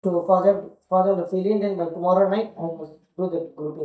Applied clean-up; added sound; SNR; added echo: neural mask model DeepFilterNet 3.